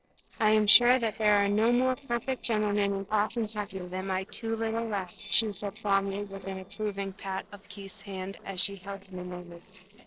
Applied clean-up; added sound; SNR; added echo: neural separator model SepFormer DNS4.